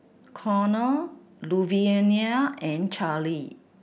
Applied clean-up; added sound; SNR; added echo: none; none; none; none.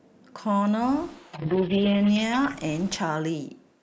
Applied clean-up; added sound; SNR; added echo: neural mask model Resemble Enhance denoiser.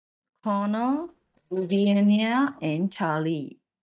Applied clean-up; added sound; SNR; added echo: neural mask model DeepFilterNet 3.